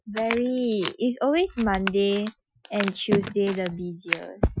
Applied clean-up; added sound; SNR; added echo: classical method Wiener filter.